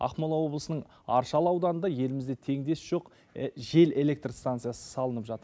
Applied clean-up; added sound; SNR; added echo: none; none; none; none.